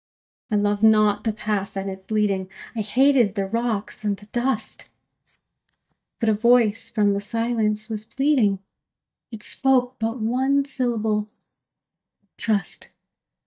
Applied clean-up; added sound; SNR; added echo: neural mask model DeepFilterNet 3.